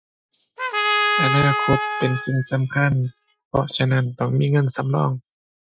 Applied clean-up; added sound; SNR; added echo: classical method Wiener filter.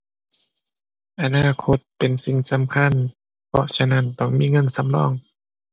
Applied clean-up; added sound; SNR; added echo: none; none; none; none.